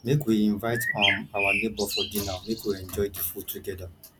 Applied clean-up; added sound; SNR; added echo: none; Bird; 1 dB; none.